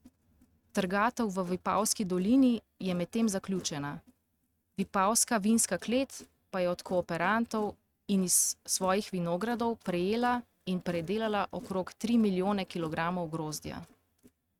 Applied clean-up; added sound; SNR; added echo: neural mask model RNNoise.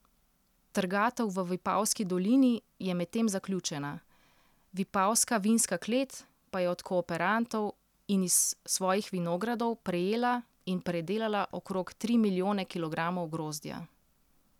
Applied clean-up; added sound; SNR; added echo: none; none; none; none.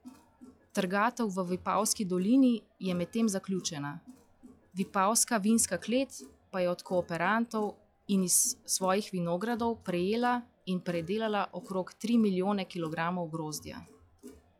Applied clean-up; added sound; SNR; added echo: classical method log-MMSE.